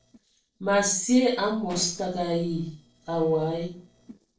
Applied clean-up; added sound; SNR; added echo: neural separator model SepFormer DNS4.